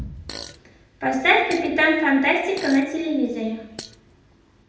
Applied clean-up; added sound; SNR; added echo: none; Fart; 20 dB; reverberation time 0.8 s.